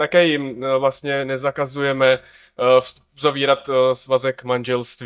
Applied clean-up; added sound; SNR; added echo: neural mask model DeepFilterNet 3.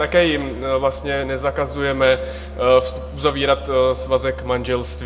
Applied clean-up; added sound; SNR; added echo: none; Musical instrument; 13 dB; reverberation time 1.1 s.